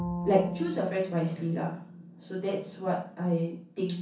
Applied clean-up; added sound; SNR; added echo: none; Bowed string instrument; 10 dB; reverberation time 0.6 s.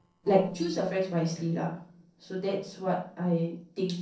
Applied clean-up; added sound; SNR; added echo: neural separator model SepFormer DNS4.